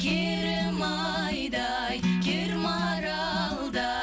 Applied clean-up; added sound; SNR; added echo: none; none; none; none.